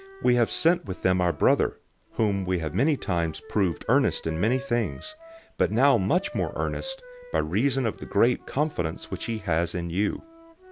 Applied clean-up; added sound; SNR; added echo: none; Wind instrument, woodwind instrument; 20 dB; none.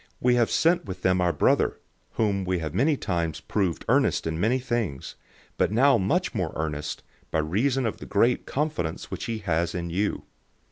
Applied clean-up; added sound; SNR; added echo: none; none; none; none.